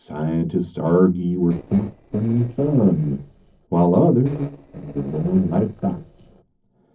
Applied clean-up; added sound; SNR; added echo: neural separator model SepFormer DNS4.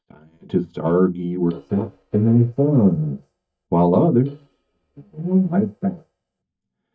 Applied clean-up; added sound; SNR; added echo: neural mask model DeepFilterNet 3.